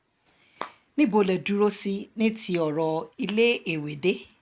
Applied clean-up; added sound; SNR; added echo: none; none; none; none.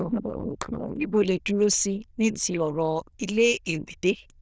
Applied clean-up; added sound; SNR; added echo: neural diffusion model UNIVERSE++.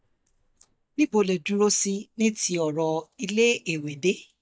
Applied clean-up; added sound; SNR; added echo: neural mask model DeepFilterNet 3.